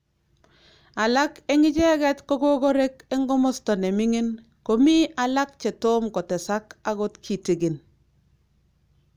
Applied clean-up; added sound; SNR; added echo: none; none; none; none.